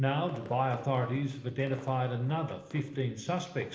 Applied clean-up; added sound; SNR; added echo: neural separator model SepFormer DNS4.